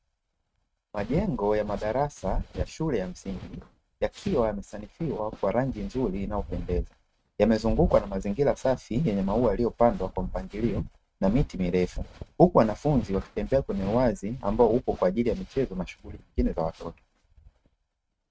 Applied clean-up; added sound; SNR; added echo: neural mask model RNNoise.